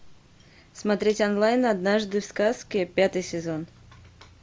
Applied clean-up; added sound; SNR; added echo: none; none; none; none.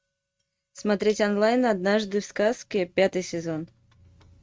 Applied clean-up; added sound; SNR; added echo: neural mask model RNNoise.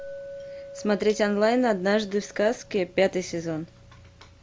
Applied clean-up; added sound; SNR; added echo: none; Chink, clink; 18 dB; none.